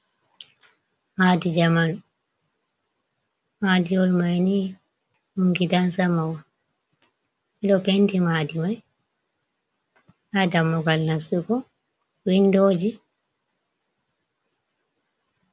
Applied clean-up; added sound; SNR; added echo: none; none; none; none.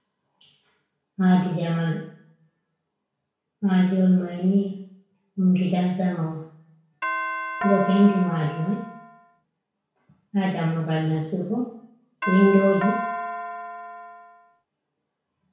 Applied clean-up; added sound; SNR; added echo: none; Doorbell; 6 dB; reverberation time 0.6 s.